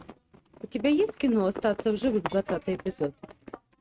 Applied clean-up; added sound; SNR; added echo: neural mask model RNNoise.